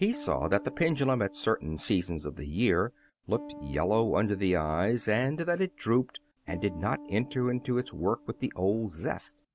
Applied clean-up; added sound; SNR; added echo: none; Piano; 18 dB; none.